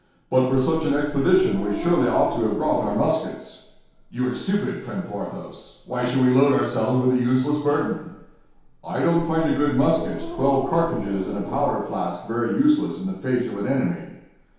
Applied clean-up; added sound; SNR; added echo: none; Growling; 9 dB; reverberation time 0.8 s.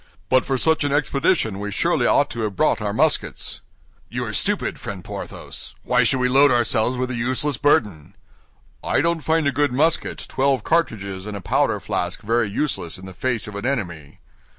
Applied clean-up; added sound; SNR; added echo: none; none; none; none.